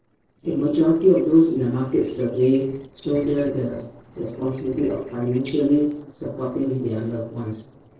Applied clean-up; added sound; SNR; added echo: neural separator model SepFormer DNS4.